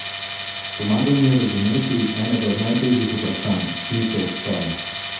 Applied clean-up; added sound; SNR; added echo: none; Tools; 8 dB; reverberation time 0.9 s.